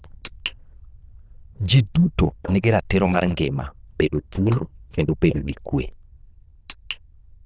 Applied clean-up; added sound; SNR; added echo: neural diffusion model UNIVERSE++.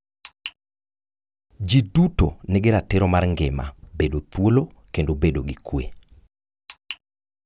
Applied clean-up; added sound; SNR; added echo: none; none; none; none.